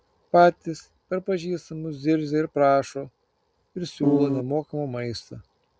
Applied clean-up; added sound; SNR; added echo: none; Piano; -2 dB; none.